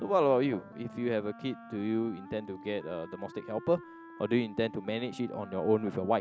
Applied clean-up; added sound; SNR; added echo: none; Wind instrument, woodwind instrument; 17 dB; none.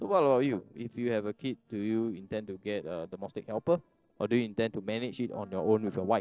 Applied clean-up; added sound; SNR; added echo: neural separator model SepFormer DNS4.